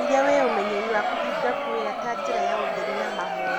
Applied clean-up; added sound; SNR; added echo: none; Crowd; -1 dB; none.